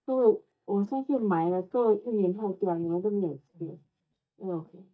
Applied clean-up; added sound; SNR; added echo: neural mask model DeepFilterNet 3.